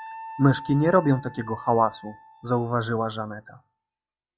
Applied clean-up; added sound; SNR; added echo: classical method log-MMSE.